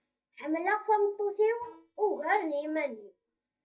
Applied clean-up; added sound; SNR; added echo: neural mask model DeepFilterNet 3.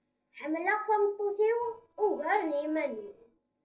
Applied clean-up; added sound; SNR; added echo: neural separator model SepFormer DNS4.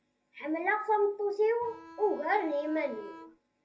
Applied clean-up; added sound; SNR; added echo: none; Bowed string instrument; 18 dB; reverberation time 0.3 s.